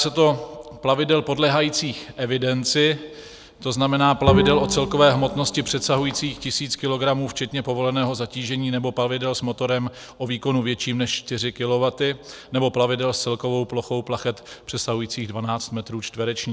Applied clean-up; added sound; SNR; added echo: none; Bowed string instrument; 5 dB; none.